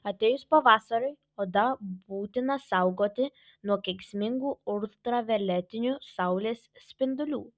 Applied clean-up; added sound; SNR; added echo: none; none; none; none.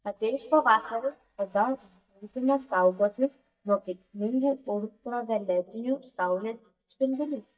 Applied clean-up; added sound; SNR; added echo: neural mask model DeepFilterNet 3.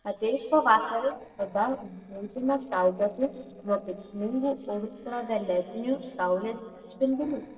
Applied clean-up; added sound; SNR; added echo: neural separator model SepFormer DNS4.